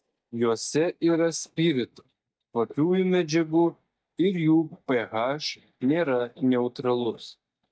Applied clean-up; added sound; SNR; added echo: neural mask model DeepFilterNet 3.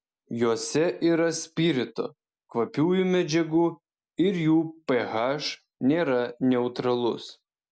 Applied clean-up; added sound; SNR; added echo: none; none; none; none.